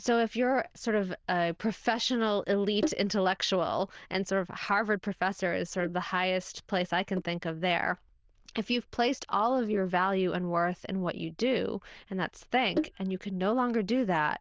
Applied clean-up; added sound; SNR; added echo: neural diffusion model UNIVERSE++.